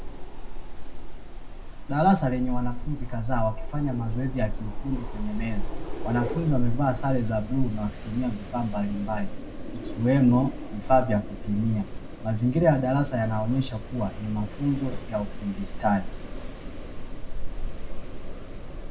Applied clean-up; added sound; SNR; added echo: none; Wind; 2 dB; reverberation time 0.4 s.